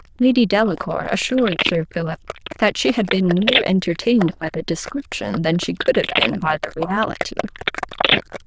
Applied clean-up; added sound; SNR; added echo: neural diffusion model UNIVERSE++.